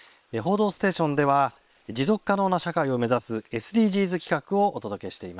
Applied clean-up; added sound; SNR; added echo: neural separator model SepFormer WHAM!.